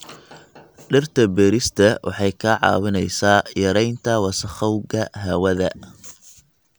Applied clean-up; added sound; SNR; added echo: none; none; none; none.